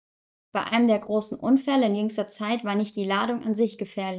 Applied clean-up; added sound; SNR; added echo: neural mask model DeepFilterNet 3.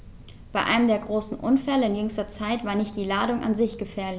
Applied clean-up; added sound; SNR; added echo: none; none; none; none.